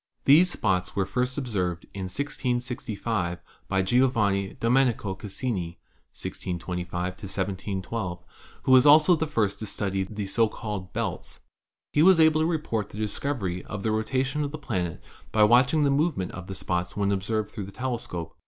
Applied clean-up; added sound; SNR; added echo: none; none; none; none.